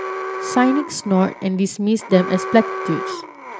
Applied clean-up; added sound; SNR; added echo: none; Alarm; 8 dB; none.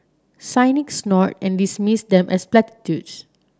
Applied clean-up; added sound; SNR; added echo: none; none; none; none.